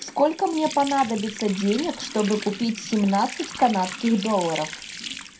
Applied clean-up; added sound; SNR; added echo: none; Water tap, faucet; 12 dB; reverberation time 0.2 s.